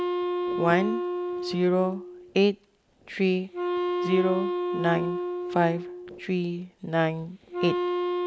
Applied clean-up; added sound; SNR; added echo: none; Wind instrument, woodwind instrument; 2 dB; none.